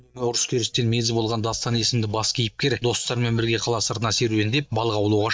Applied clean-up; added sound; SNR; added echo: neural mask model DeepFilterNet 3.